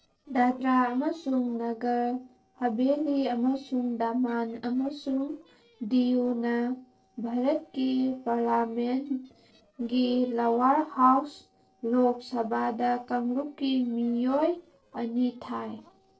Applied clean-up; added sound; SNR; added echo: neural separator model SepFormer DNS4.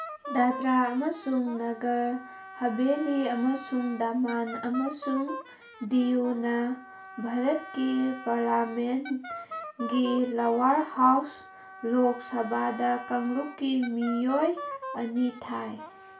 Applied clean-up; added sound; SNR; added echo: none; Wind instrument, woodwind instrument; 14 dB; reverberation time 0.3 s.